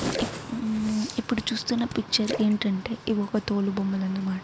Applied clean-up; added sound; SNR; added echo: none; Splash, splatter; 14 dB; none.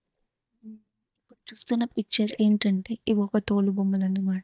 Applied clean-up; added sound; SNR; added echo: neural mask model DeepFilterNet 3.